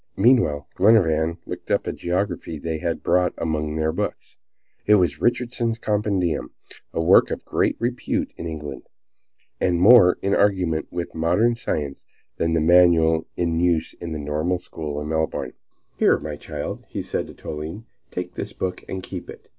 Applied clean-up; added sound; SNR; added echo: none; none; none; none.